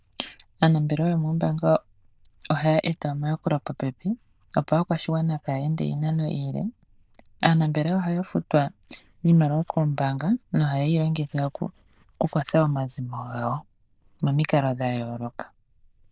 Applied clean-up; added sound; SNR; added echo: neural diffusion model UNIVERSE++.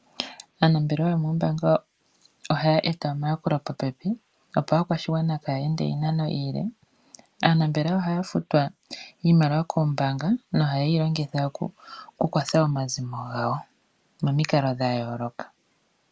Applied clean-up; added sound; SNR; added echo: none; none; none; none.